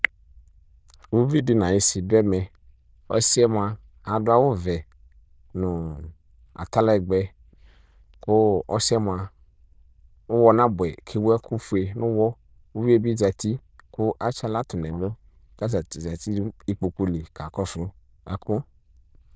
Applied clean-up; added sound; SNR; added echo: neural diffusion model UNIVERSE++.